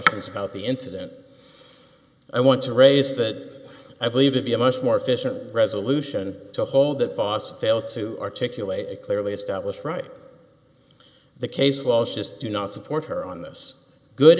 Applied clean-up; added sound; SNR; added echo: none; none; none; none.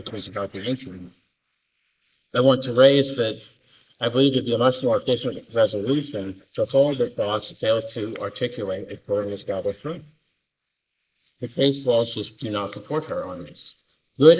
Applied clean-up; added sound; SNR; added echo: neural mask model Resemble Enhance denoiser.